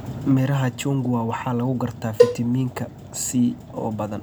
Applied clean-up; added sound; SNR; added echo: none; Cowbell; -1 dB; none.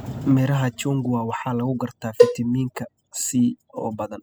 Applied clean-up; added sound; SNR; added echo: classical method spectral subtraction.